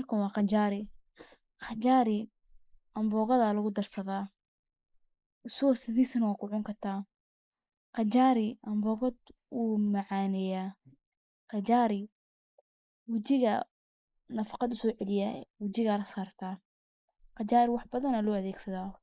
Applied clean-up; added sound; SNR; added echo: neural mask model Resemble Enhance denoiser.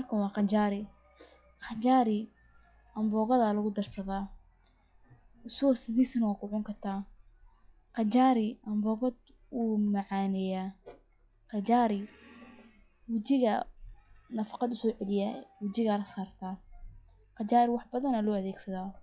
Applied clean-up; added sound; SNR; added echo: classical method log-MMSE.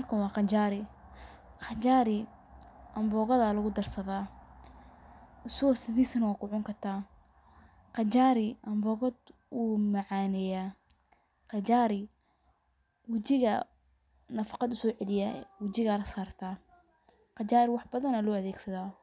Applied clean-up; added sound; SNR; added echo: none; none; none; none.